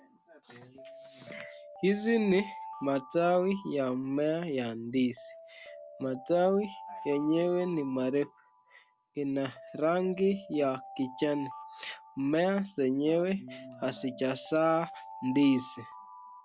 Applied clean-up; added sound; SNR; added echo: none; Alarm; 17 dB; none.